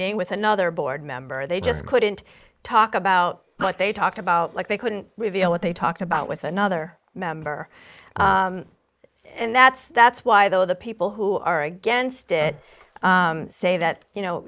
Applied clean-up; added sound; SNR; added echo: neural mask model Resemble Enhance denoiser.